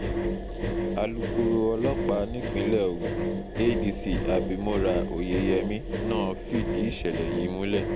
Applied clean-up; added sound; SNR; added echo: none; Engine; 0 dB; none.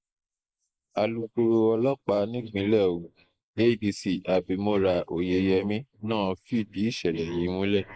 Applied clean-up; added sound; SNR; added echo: neural mask model Resemble Enhance denoiser.